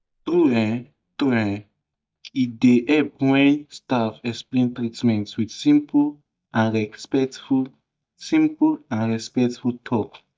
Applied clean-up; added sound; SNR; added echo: neural mask model DeepFilterNet 3.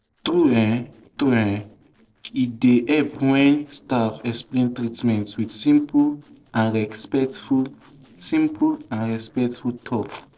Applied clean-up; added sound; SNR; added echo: neural separator model SepFormer DNS4.